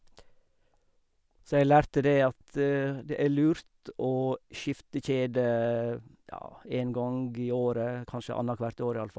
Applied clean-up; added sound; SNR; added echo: none; none; none; none.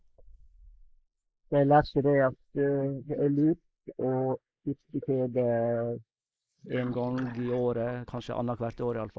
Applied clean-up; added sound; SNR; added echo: neural mask model Resemble Enhance denoiser.